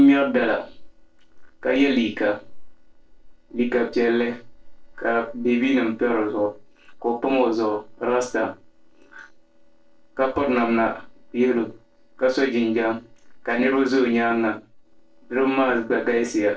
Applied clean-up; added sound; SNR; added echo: neural separator model SepFormer DNS4.